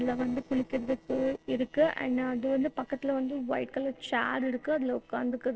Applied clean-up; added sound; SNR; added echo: neural separator model SepFormer DNS4.